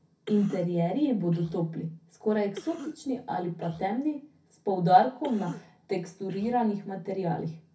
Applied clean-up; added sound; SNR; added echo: none; Cough; 19 dB; reverberation time 0.3 s.